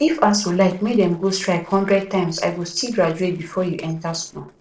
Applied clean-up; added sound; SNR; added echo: neural separator model SepFormer DNS4.